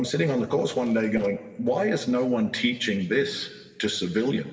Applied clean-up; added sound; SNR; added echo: neural separator model SepFormer DNS4.